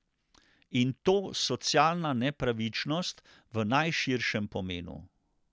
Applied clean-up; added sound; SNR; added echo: none; none; none; none.